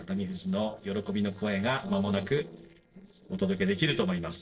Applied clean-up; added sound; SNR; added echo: neural separator model SepFormer DNS4.